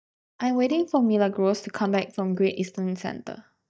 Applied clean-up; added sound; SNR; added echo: neural mask model DeepFilterNet 3.